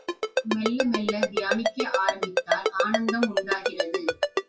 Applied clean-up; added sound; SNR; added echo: classical method WPE with log-MMSE.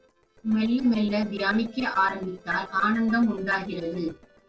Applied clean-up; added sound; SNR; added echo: neural separator model SepFormer DNS4.